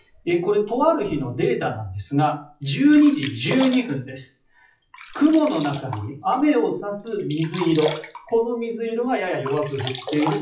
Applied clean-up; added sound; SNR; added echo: classical method WPE with log-MMSE.